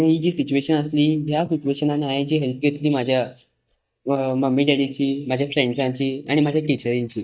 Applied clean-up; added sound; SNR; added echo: neural mask model DeepFilterNet 3.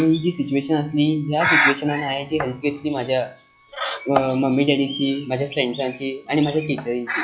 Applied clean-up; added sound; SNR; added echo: classical method log-MMSE.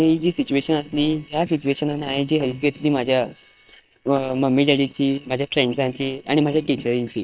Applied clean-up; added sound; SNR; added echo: neural separator model SepFormer WHAM!.